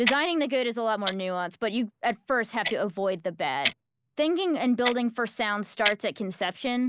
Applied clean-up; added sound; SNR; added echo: neural mask model Resemble Enhance denoiser.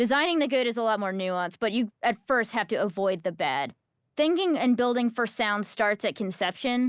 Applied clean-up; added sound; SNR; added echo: none; none; none; none.